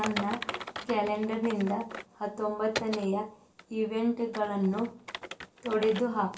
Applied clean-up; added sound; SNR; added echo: none; Typing; 10 dB; reverberation time 0.2 s.